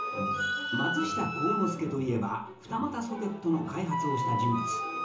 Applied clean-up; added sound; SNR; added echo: none; Wind instrument, woodwind instrument; 2 dB; reverberation time 0.8 s.